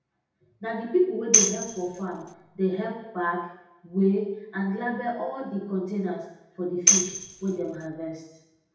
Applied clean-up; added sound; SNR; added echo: none; Tambourine; -4 dB; reverberation time 0.8 s.